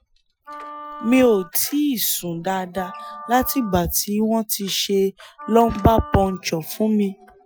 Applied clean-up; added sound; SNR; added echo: classical method Wiener filter.